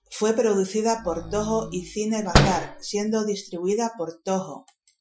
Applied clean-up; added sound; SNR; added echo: classical method Wiener filter.